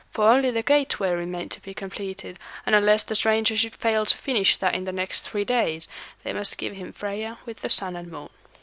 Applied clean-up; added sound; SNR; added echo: none; none; none; none.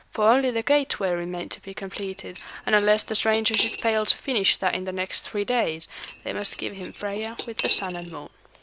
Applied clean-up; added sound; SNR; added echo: none; Cutlery, silverware / Dishes, pots, and pans; 5 dB; none.